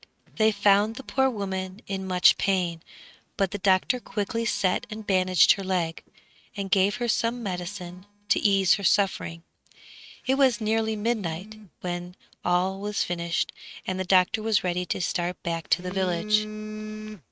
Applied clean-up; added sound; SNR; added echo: neural mask model RNNoise.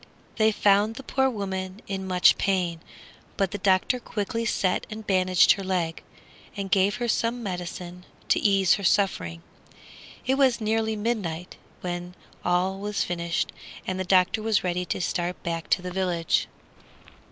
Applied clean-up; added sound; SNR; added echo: none; none; none; none.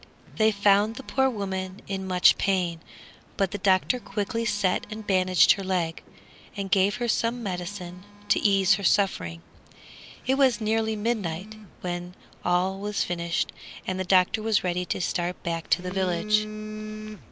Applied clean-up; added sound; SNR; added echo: none; Telephone; 16 dB; none.